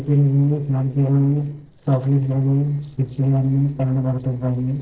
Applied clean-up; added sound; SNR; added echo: neural separator model SepFormer DNS4.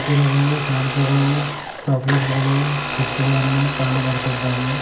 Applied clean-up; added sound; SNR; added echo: none; Domestic sounds, home sounds; 6 dB; reverberation time 0.4 s.